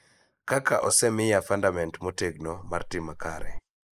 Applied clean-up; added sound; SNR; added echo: neural mask model Resemble Enhance denoiser.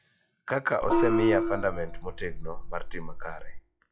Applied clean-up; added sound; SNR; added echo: classical method log-MMSE.